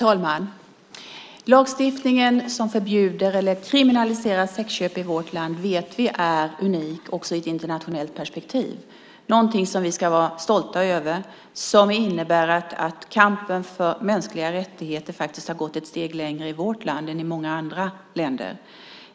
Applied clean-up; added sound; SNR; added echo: none; none; none; none.